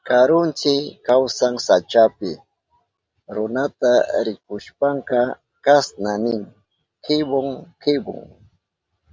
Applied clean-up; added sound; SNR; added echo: none; none; none; none.